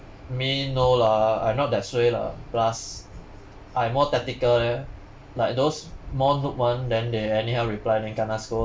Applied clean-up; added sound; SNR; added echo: none; none; none; none.